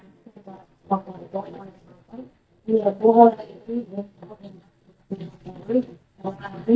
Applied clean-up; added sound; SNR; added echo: neural mask model DeepFilterNet 3.